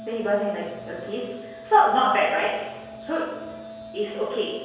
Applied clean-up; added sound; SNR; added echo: none; Organ; 16 dB; reverberation time 1.2 s.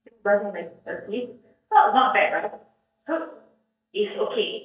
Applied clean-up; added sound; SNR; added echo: neural mask model DeepFilterNet 3.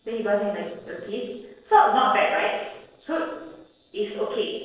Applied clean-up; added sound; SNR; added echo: neural separator model SepFormer DNS4.